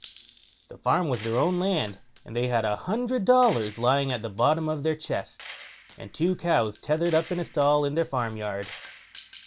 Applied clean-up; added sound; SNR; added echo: none; Gunshot, gunfire; 17 dB; none.